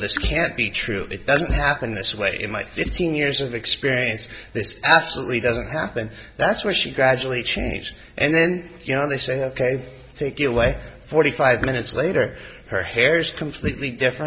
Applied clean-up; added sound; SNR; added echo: none; Raindrop / Drip; 14 dB; none.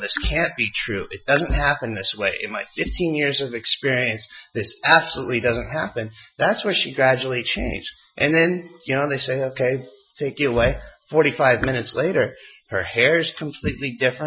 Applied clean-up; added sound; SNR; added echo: classical method Wiener filter.